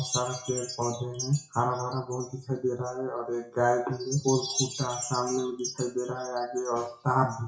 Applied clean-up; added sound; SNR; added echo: classical method WPE with log-MMSE.